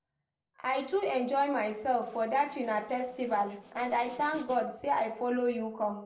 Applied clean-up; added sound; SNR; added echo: neural separator model SepFormer DNS4.